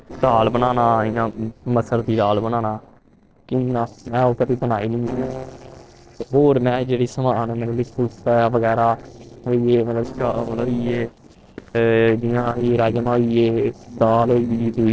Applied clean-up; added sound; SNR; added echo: neural separator model SepFormer DNS4.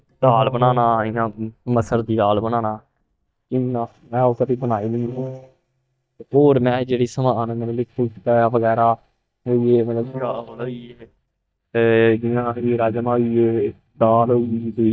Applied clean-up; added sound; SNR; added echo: neural mask model DeepFilterNet 3.